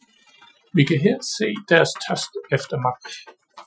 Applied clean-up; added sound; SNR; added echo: classical method Wiener filter.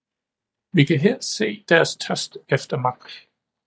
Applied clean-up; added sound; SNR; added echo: neural mask model DeepFilterNet 3.